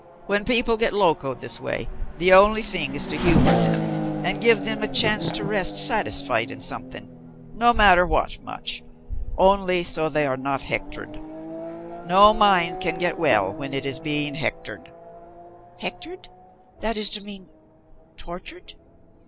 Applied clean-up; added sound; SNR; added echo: none; Race car, auto racing / Accelerating, revving, vroom; 7 dB; none.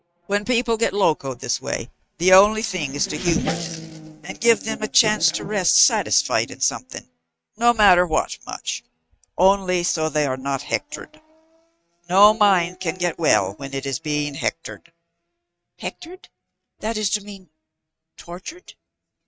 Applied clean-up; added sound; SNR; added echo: neural mask model RNNoise.